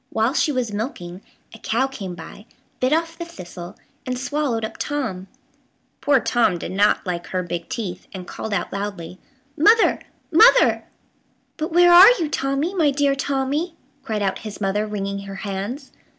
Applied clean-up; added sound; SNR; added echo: none; none; none; none.